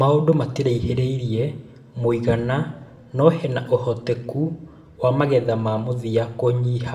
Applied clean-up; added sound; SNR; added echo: none; none; none; reverberation time 0.7 s.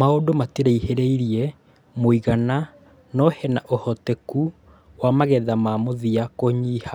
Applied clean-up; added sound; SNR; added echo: none; none; none; none.